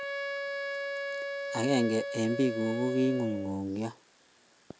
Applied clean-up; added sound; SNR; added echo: none; Wind instrument, woodwind instrument; 5 dB; none.